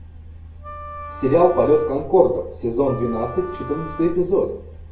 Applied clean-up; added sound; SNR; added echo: none; Wind instrument, woodwind instrument; 15 dB; reverberation time 0.2 s.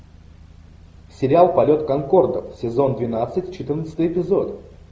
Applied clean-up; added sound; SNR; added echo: none; none; none; none.